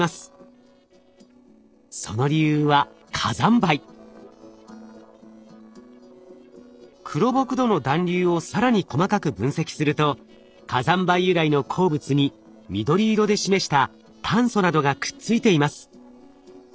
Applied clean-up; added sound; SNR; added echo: neural separator model SepFormer DNS4.